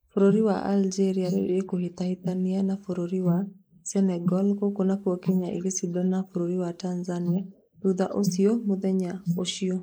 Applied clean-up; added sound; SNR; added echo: neural mask model Resemble Enhance denoiser.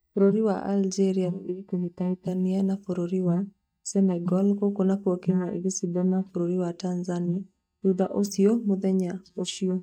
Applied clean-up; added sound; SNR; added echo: neural mask model DeepFilterNet 3.